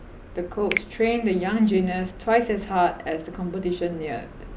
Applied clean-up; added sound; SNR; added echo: none; Finger snapping; 10 dB; none.